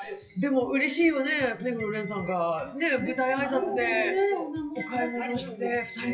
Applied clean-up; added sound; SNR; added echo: classical method WPE with log-MMSE.